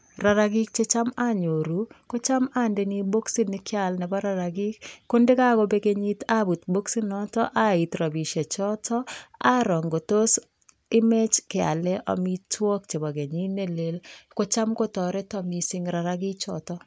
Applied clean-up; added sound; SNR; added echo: none; none; none; none.